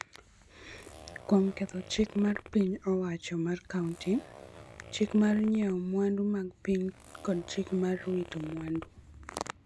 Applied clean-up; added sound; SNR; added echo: none; Zipper (clothing); 20 dB; none.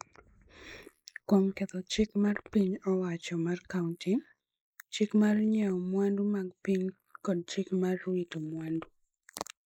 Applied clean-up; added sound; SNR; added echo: neural mask model Resemble Enhance denoiser.